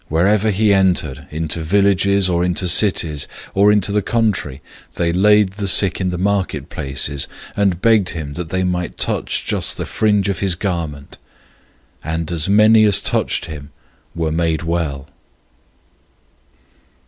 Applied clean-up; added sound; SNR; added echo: none; none; none; none.